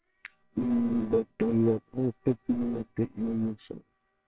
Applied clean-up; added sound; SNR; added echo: neural separator model SepFormer WHAMR!.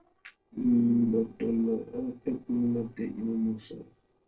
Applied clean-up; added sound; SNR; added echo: neural separator model SepFormer DNS4.